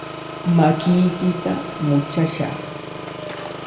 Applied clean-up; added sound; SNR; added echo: none; Engine; 10 dB; reverberation time 1.7 s.